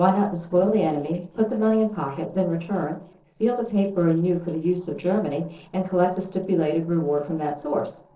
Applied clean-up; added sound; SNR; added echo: neural separator model SepFormer DNS4.